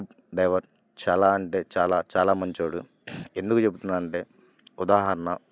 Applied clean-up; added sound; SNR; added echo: none; none; none; none.